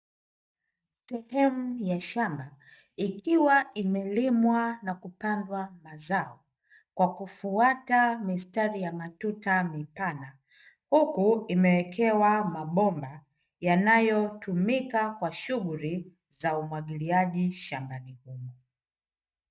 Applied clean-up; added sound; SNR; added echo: neural mask model DeepFilterNet 3.